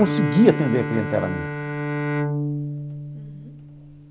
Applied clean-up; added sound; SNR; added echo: none; Bowed string instrument; 3 dB; none.